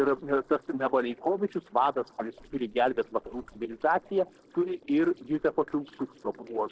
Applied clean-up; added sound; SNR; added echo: neural separator model SepFormer DNS4.